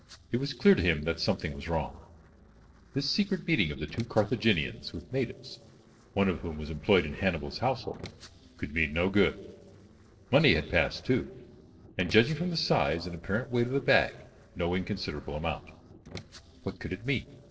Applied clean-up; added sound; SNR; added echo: neural separator model SepFormer DNS4.